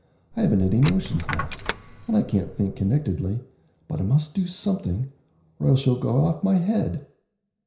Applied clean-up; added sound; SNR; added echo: none; Coin (dropping); 9 dB; reverberation time 0.5 s.